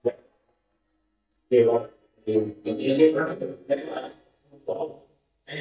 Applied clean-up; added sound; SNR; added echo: neural mask model DeepFilterNet 3.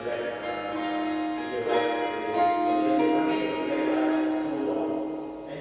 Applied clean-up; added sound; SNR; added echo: none; Harp; -4 dB; reverberation time 2.2 s.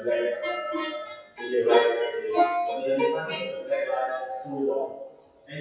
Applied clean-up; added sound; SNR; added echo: classical method WPE with log-MMSE.